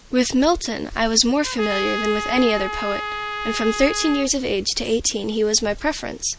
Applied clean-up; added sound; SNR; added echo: none; Trumpet; 7 dB; none.